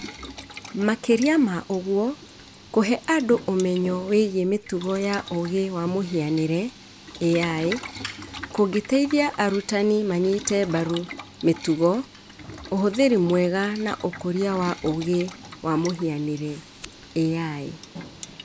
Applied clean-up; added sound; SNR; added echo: none; Boiling; 16 dB; none.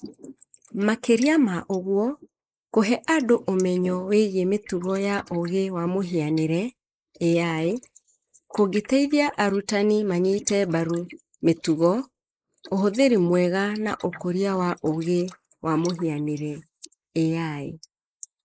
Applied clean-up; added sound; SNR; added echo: neural mask model Resemble Enhance denoiser.